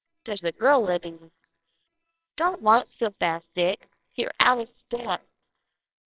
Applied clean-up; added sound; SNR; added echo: neural separator model SepFormer WHAMR!.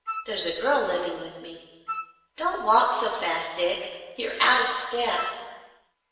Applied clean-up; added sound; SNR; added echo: none; Wind instrument, woodwind instrument; 11 dB; reverberation time 1.3 s.